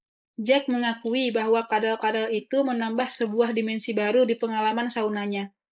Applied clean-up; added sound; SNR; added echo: neural mask model Resemble Enhance denoiser.